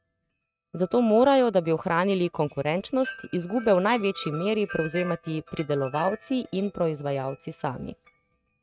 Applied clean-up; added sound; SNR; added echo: neural mask model RNNoise.